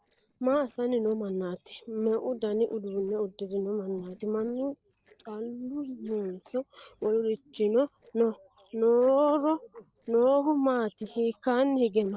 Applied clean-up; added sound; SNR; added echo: neural separator model SepFormer DNS4.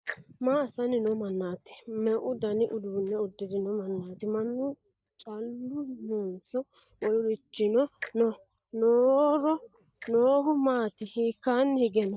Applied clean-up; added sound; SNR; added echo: neural mask model DeepFilterNet 3.